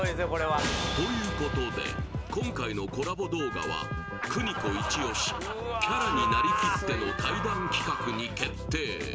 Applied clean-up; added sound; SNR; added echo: none; Wind instrument, woodwind instrument; 11 dB; none.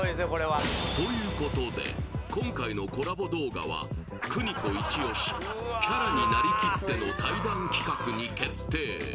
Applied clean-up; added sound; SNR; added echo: none; none; none; none.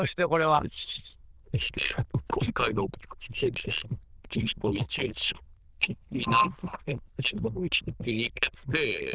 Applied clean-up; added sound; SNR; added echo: neural diffusion model UNIVERSE++.